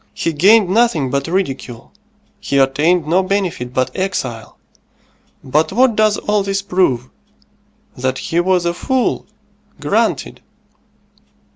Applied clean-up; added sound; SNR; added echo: none; none; none; none.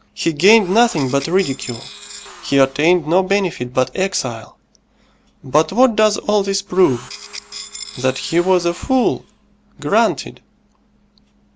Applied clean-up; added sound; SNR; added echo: none; Tools; 17 dB; none.